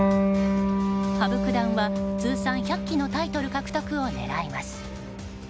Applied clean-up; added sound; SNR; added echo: none; Electric guitar; -3 dB; none.